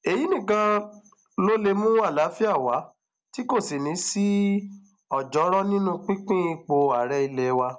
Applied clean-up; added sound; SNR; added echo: none; none; none; none.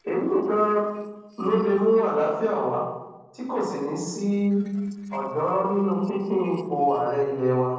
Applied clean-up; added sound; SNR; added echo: neural separator model SepFormer DNS4.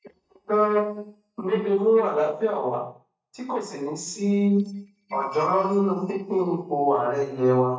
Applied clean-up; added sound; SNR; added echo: neural mask model DeepFilterNet 3.